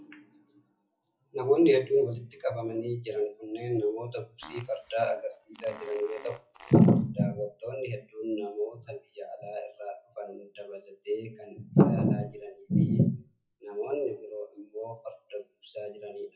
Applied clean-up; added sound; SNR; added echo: classical method WPE with log-MMSE.